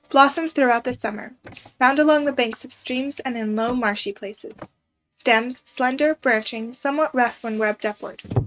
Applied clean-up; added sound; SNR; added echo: neural mask model RNNoise.